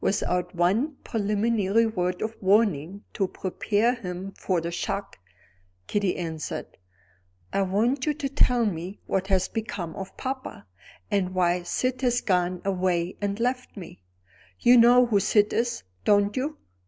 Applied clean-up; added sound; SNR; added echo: none; none; none; none.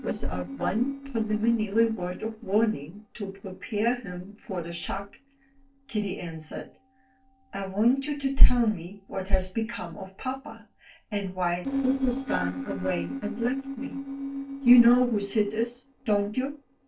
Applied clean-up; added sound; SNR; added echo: neural separator model SepFormer DNS4.